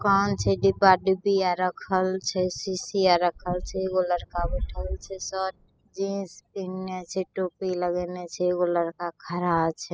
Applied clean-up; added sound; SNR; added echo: classical method spectral subtraction.